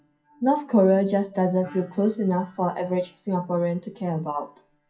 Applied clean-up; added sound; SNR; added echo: classical method WPE with log-MMSE.